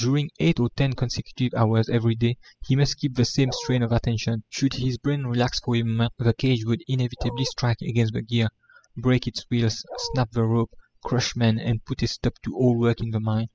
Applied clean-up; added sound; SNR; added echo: classical method spectral subtraction.